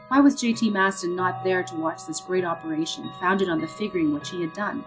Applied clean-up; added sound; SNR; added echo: none; Chime / Clock; 16 dB; none.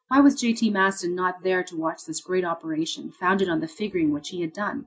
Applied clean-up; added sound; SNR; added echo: none; none; none; none.